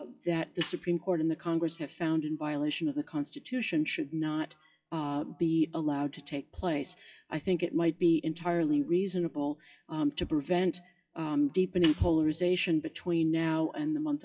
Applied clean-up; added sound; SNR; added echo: classical method WPE with log-MMSE.